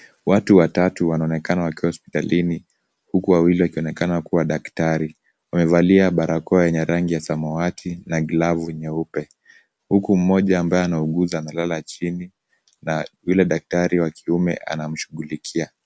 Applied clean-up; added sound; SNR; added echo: none; none; none; none.